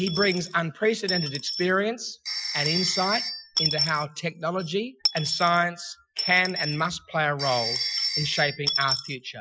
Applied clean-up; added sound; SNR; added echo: classical method Wiener filter.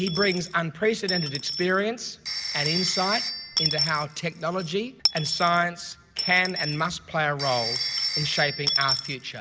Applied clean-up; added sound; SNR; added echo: none; Coin (dropping) / Dishes, pots, and pans + Telephone; 3 dB; none.